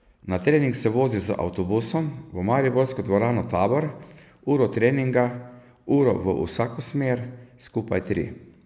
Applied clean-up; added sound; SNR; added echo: none; none; none; none.